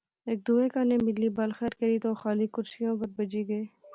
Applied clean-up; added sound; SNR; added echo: none; none; none; none.